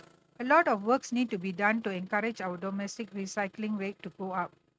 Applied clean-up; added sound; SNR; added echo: neural mask model RNNoise.